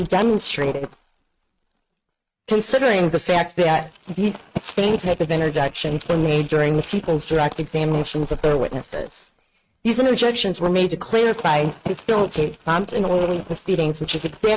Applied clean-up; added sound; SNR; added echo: neural mask model RNNoise.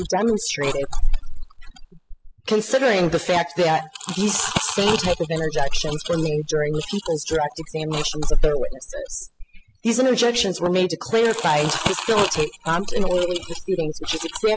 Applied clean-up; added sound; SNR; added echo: classical method spectral subtraction.